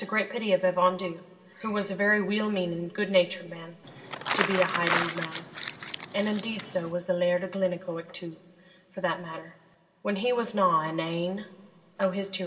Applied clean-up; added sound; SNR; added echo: none; Crumpling, crinkling; 2 dB; reverberation time 2.9 s.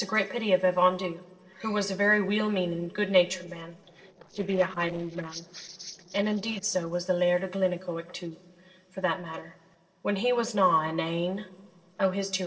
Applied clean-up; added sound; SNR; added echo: neural separator model SepFormer DNS4.